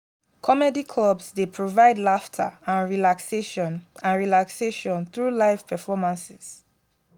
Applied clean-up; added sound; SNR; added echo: none; none; none; none.